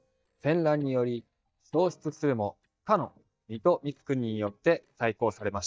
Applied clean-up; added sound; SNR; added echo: neural mask model DeepFilterNet 3.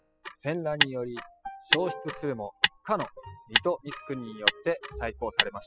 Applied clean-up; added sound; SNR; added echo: classical method spectral subtraction.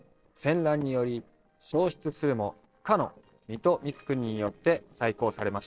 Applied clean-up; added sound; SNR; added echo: neural separator model SepFormer DNS4.